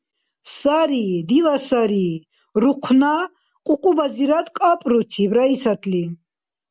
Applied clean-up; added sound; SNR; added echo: none; none; none; none.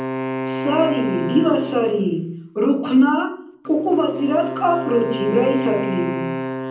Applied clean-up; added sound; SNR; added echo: none; Wind instrument, woodwind instrument; 7 dB; reverberation time 0.6 s.